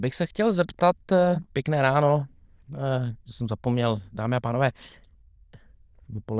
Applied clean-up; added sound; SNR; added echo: neural diffusion model UNIVERSE++.